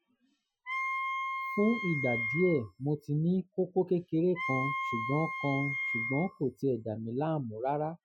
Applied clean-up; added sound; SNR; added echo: classical method Wiener filter.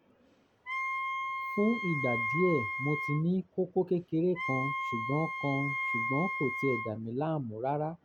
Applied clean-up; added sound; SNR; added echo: none; Wind instrument, woodwind instrument; 3 dB; none.